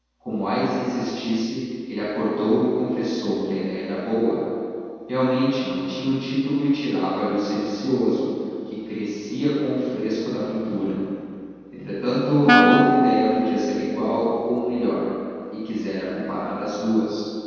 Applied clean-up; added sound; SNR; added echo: none; Wind instrument, woodwind instrument; -2 dB; reverberation time 2.1 s.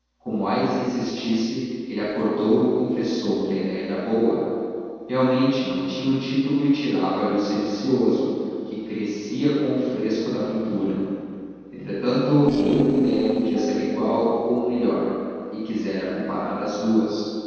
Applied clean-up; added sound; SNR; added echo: neural separator model SepFormer DNS4.